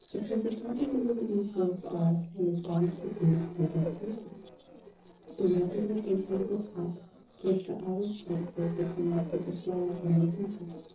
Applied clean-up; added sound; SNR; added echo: neural separator model SepFormer DNS4.